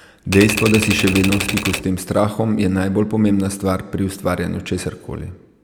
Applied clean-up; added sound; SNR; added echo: none; Typewriter; 5 dB; none.